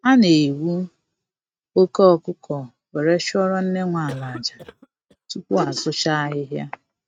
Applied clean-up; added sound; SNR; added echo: neural mask model RNNoise.